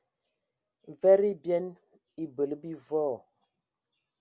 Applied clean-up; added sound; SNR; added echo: none; none; none; none.